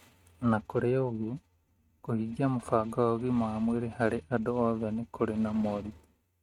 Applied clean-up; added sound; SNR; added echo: neural mask model RNNoise.